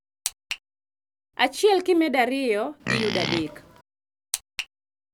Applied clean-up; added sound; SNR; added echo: none; Livestock, farm animals, working animals; 3 dB; none.